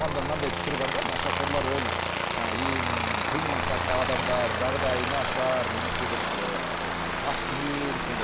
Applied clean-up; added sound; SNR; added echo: none; Aircraft; -3 dB; none.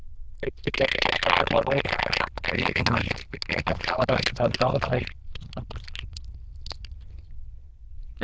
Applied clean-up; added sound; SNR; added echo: neural diffusion model UNIVERSE++.